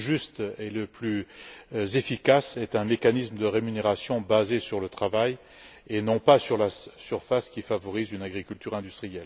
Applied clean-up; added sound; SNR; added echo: none; none; none; none.